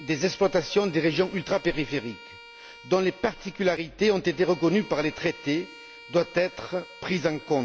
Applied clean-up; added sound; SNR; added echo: none; Bowed string instrument; 20 dB; none.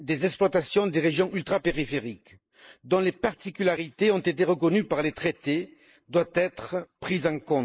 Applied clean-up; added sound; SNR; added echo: neural mask model Resemble Enhance denoiser.